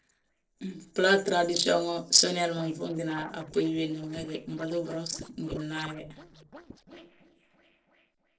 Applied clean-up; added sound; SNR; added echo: neural separator model SepFormer DNS4.